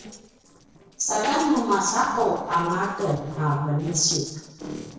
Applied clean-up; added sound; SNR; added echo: neural separator model SepFormer DNS4.